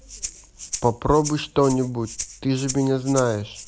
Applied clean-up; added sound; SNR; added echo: none; Rattle (instrument); 12 dB; none.